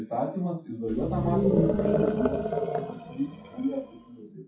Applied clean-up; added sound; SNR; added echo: classical method WPE with log-MMSE.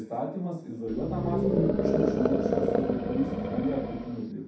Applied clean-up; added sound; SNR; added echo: none; Animal; -4 dB; reverberation time 0.7 s.